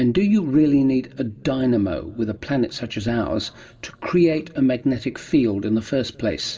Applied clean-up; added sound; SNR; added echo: none; none; none; reverberation time 2.0 s.